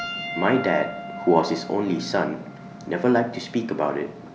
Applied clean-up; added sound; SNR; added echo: none; Piano; 13 dB; none.